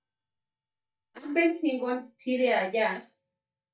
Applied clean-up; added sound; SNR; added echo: neural mask model DeepFilterNet 3.